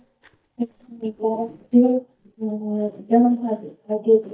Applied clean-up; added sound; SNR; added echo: neural mask model DeepFilterNet 3.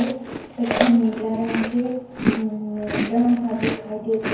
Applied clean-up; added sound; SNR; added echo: none; Chewing, mastication; 5 dB; reverberation time 0.9 s.